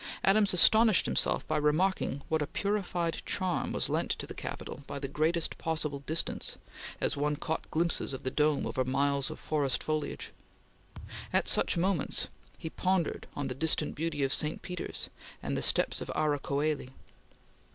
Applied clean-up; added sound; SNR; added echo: none; Thump, thud; 18 dB; none.